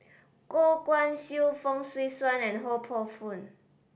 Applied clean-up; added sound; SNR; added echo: none; none; none; none.